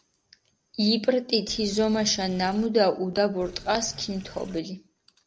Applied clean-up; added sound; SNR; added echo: none; Sink (filling or washing); 19 dB; none.